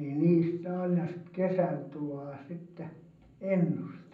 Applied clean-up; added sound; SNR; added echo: none; none; none; reverberation time 0.6 s.